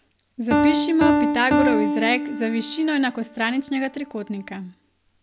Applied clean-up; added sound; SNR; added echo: none; Piano; 1 dB; none.